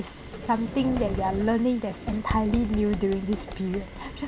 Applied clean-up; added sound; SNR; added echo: none; Sliding door; 8 dB; none.